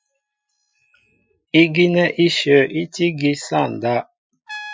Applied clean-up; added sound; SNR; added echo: classical method Wiener filter.